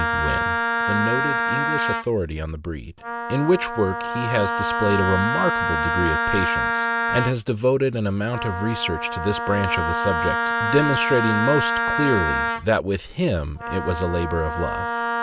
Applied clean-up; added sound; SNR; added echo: none; Wind instrument, woodwind instrument; 0 dB; none.